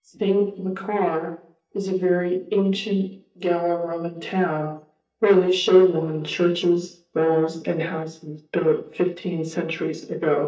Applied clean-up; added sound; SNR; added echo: neural mask model DeepFilterNet 3.